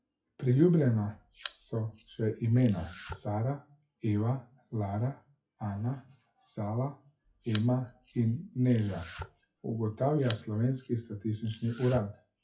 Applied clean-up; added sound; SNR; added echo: classical method WPE with log-MMSE.